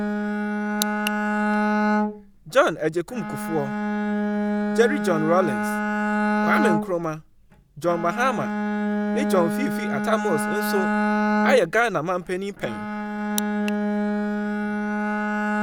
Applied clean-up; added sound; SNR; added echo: none; Bowed string instrument; -2 dB; none.